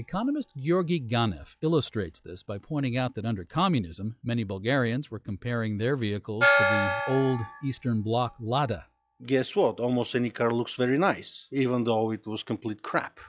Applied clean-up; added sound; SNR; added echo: classical method log-MMSE.